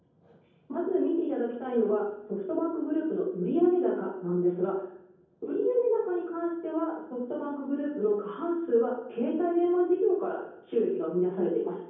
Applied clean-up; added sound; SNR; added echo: none; none; none; reverberation time 0.9 s.